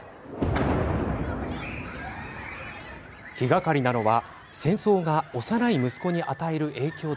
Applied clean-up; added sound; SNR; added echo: none; none; none; none.